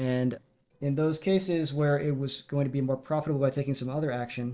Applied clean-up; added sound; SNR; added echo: neural separator model SepFormer DNS4.